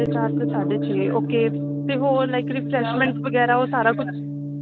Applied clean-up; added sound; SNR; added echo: none; Gong; 2 dB; none.